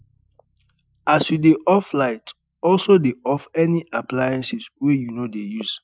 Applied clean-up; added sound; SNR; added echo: classical method Wiener filter.